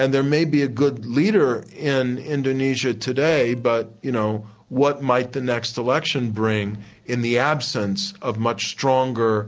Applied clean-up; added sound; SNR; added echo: neural separator model SepFormer DNS4.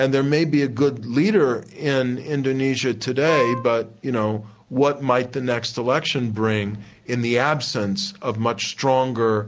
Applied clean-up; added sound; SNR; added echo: none; Wind instrument, woodwind instrument; 7 dB; none.